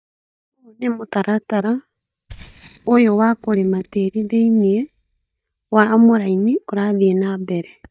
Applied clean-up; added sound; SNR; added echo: neural mask model DeepFilterNet 3.